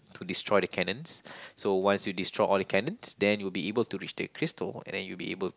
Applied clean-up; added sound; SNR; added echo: none; none; none; none.